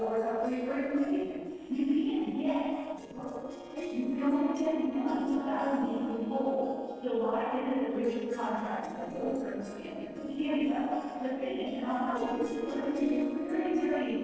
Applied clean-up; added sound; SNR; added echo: neural separator model SepFormer DNS4.